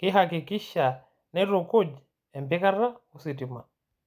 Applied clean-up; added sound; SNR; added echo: none; none; none; none.